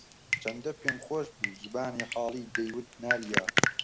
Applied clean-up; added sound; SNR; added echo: none; Drip; -3 dB; none.